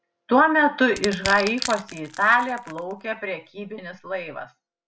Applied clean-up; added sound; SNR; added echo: none; Crushing; 13 dB; none.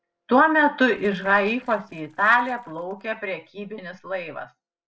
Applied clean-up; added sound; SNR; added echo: neural separator model SepFormer DNS4.